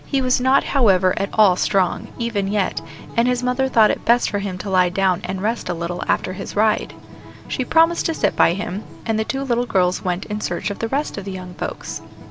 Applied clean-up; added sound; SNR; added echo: none; Acoustic guitar; 19 dB; none.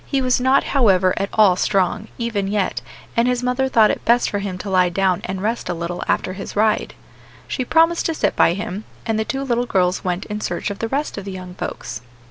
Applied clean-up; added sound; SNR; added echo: none; none; none; none.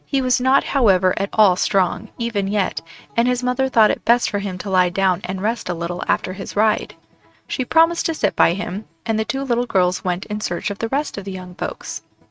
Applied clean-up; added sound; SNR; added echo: neural mask model RNNoise.